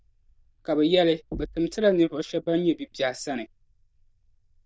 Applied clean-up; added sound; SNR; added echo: neural diffusion model UNIVERSE++.